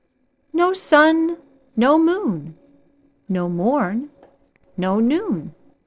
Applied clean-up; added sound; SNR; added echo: neural separator model SepFormer DNS4.